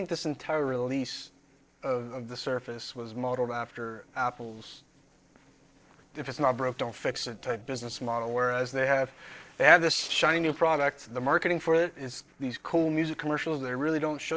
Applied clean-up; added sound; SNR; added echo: neural separator model SepFormer DNS4.